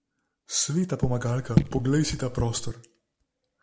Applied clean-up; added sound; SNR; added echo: none; Raindrop / Drip; 1 dB; none.